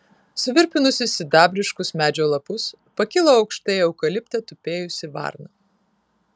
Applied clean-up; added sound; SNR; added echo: none; none; none; none.